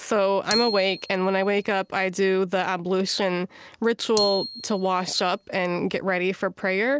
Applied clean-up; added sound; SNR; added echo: none; Glockenspiel; 12 dB; none.